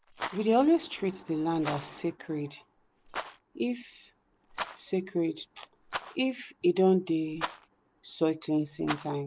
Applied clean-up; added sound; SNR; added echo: none; Rattle; 13 dB; none.